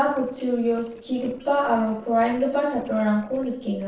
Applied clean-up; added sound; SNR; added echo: neural separator model SepFormer DNS4.